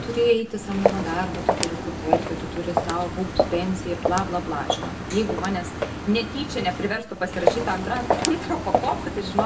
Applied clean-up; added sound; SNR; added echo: none; Walk, footsteps; 0 dB; reverberation time 0.5 s.